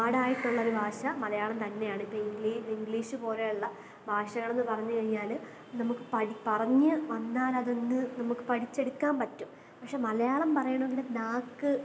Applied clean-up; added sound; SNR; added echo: none; none; none; none.